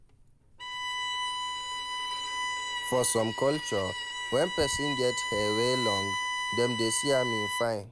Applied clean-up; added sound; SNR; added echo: none; Bowed string instrument; 2 dB; none.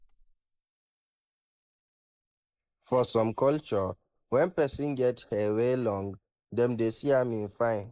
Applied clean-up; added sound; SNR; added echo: neural mask model Resemble Enhance denoiser.